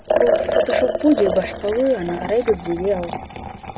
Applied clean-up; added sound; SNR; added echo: none; Liquid; 2 dB; none.